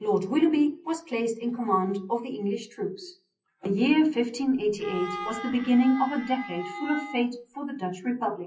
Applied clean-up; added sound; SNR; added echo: classical method WPE with log-MMSE.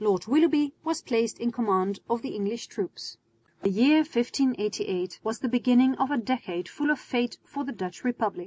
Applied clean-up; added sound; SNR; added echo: none; none; none; none.